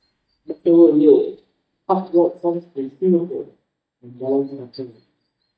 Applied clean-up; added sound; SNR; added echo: neural mask model DeepFilterNet 3.